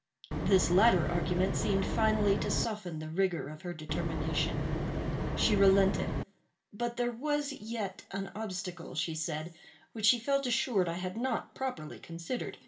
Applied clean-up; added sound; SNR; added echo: none; Wind; 0 dB; reverberation time 0.8 s.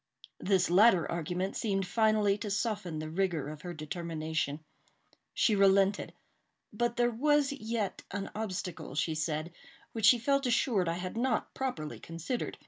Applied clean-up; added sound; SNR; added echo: none; none; none; none.